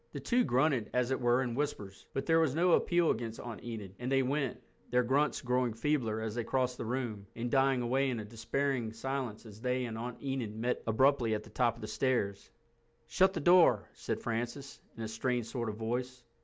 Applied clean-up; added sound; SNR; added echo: none; none; none; none.